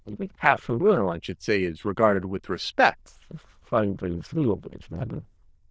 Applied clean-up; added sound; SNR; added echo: neural diffusion model UNIVERSE++.